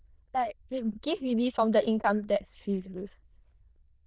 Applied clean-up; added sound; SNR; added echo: neural diffusion model UNIVERSE++.